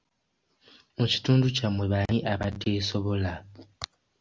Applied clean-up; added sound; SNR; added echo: none; none; none; none.